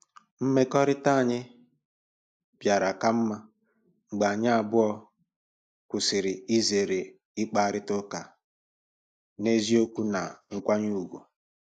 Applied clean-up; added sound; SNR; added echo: neural mask model Resemble Enhance denoiser.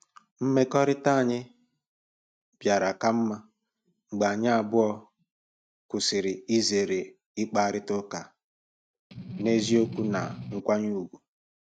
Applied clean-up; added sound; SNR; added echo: neural mask model RNNoise.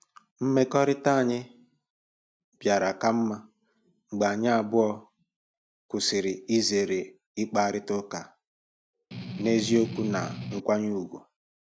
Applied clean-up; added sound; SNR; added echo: none; Strum; 8 dB; none.